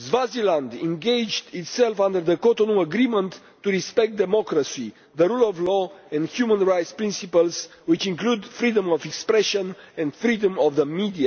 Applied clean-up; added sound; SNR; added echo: none; none; none; none.